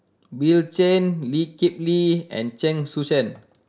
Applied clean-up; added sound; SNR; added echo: none; none; none; none.